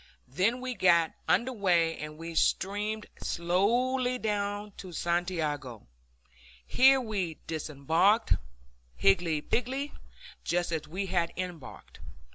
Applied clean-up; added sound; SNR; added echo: none; none; none; none.